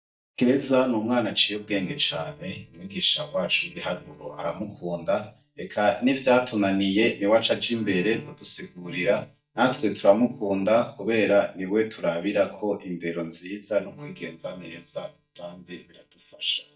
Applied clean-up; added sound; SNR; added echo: neural mask model DeepFilterNet 3.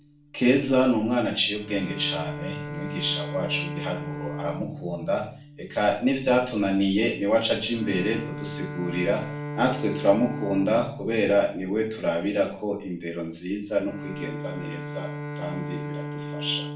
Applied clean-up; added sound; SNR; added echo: none; Bowed string instrument; 10 dB; reverberation time 0.4 s.